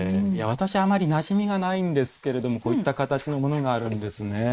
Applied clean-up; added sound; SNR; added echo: neural mask model Resemble Enhance denoiser.